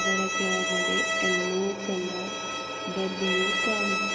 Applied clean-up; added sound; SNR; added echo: none; Bowed string instrument; -3 dB; reverberation time 2.3 s.